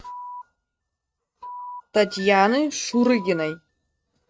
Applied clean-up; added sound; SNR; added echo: neural mask model RNNoise.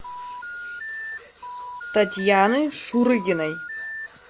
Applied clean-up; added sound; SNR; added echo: none; Telephone; 10 dB; none.